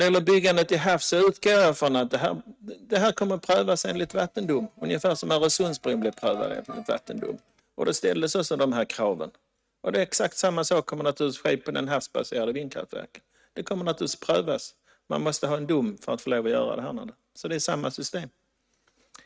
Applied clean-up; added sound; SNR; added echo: neural mask model RNNoise.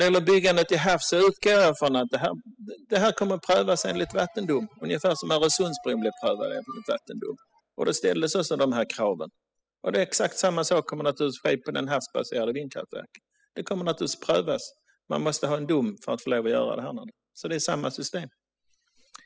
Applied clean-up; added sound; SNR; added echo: classical method spectral subtraction.